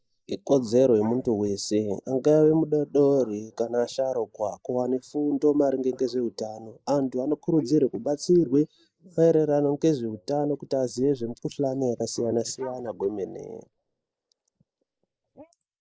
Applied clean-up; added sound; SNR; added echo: neural mask model Resemble Enhance denoiser.